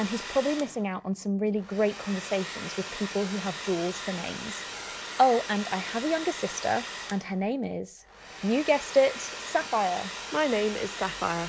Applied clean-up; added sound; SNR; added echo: none; Domestic sounds, home sounds; 10 dB; none.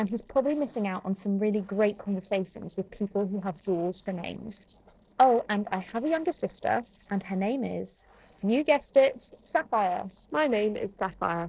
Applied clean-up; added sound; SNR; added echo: neural separator model SepFormer DNS4.